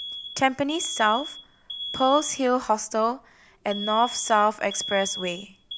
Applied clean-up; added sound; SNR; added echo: none; Alarm; 11 dB; none.